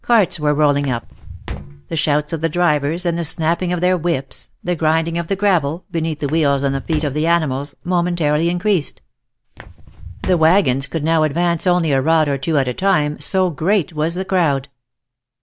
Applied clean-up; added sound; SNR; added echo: none; Walk, footsteps; 13 dB; none.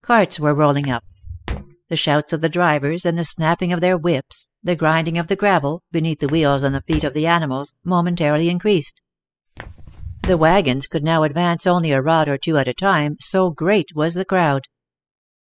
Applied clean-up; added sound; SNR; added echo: classical method spectral subtraction.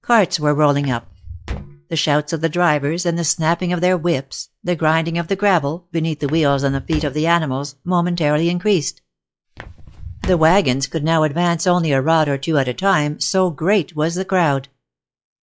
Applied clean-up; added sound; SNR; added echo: classical method log-MMSE.